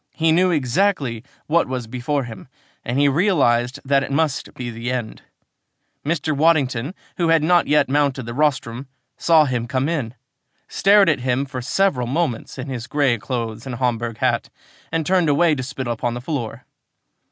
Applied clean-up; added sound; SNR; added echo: none; none; none; none.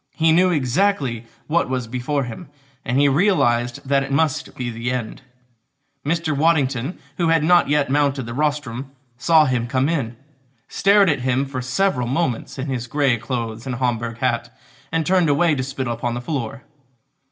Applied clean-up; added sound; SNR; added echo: none; none; none; reverberation time 0.5 s.